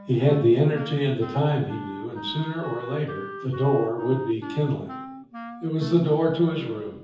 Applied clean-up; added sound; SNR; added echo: none; Wind instrument, woodwind instrument; 14 dB; reverberation time 0.7 s.